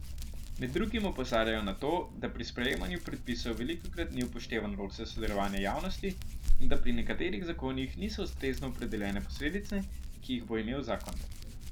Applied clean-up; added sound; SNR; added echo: none; Hands; -3 dB; none.